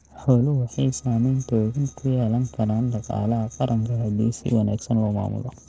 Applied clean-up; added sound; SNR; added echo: neural separator model SepFormer DNS4.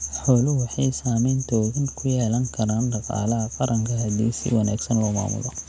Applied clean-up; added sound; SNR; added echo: none; none; none; none.